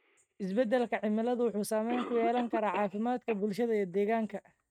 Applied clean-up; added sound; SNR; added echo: neural mask model RNNoise.